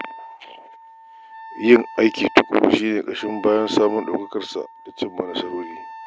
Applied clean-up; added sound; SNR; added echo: none; Wind instrument, woodwind instrument; 17 dB; none.